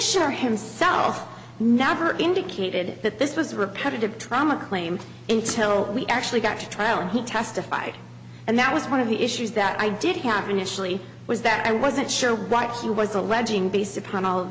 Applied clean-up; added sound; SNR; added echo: none; none; none; none.